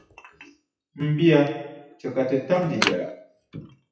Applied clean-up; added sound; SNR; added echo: classical method WPE with log-MMSE.